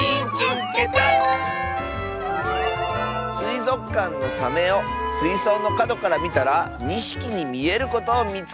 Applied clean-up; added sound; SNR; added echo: none; Wind instrument, woodwind instrument; 14 dB; none.